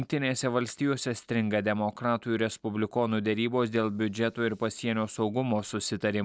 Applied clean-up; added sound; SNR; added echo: none; none; none; none.